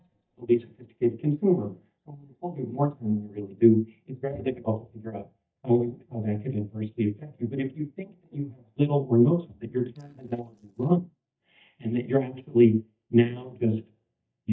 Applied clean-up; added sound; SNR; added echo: neural mask model DeepFilterNet 3.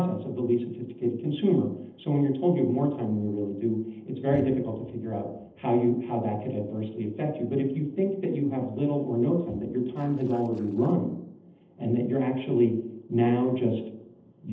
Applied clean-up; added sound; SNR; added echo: neural separator model SepFormer DNS4.